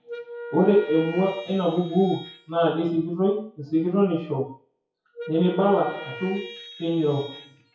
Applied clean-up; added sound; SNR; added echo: classical method WPE with log-MMSE.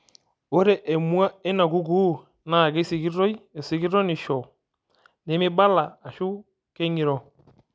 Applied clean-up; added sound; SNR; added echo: none; none; none; none.